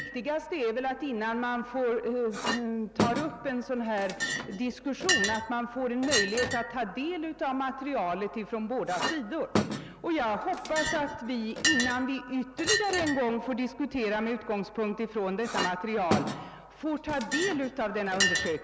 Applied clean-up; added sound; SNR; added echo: none; Chink, clink; 3 dB; none.